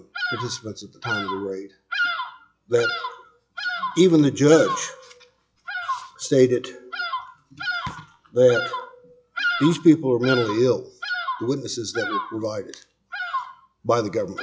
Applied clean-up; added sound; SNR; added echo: classical method log-MMSE.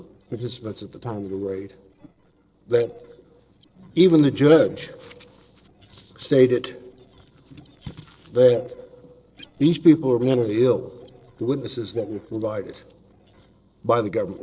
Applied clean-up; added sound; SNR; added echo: neural separator model SepFormer DNS4.